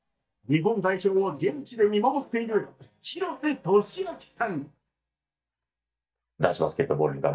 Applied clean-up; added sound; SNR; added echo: neural mask model DeepFilterNet 3.